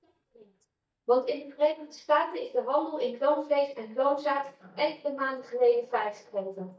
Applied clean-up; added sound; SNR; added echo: neural mask model DeepFilterNet 3.